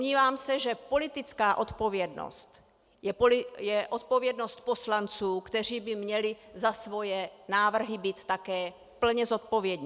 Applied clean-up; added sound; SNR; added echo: none; none; none; none.